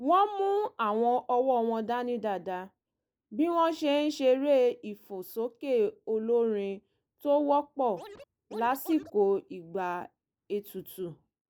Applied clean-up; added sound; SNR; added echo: neural mask model Resemble Enhance denoiser.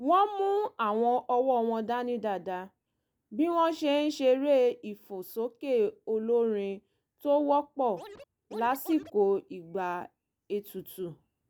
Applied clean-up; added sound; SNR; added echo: none; Scratching (performance technique); 17 dB; none.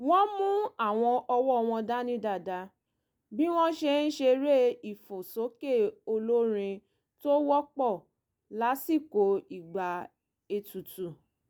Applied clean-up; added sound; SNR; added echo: none; none; none; none.